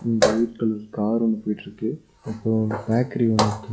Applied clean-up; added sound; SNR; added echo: classical method log-MMSE.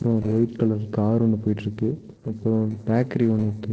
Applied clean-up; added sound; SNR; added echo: neural separator model SepFormer DNS4.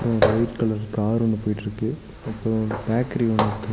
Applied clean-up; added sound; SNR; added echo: none; Walk, footsteps; 5 dB; none.